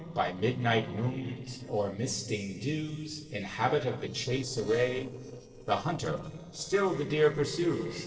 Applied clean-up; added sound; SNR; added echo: neural separator model SepFormer DNS4.